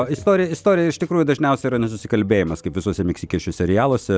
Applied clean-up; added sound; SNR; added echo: none; none; none; none.